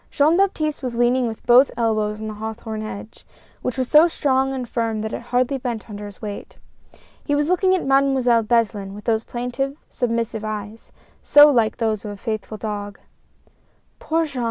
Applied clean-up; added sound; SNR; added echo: none; none; none; none.